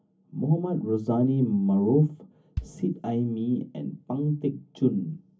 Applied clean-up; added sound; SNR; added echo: none; Bass drum; 15 dB; reverberation time 0.3 s.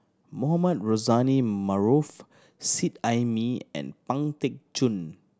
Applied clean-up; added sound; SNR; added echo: none; none; none; none.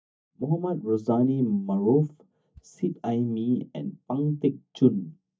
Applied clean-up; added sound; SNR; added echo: neural mask model DeepFilterNet 3.